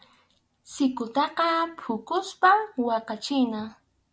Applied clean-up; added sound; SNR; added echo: none; none; none; none.